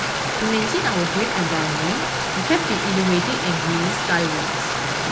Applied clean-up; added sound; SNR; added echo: none; Stream; -1 dB; none.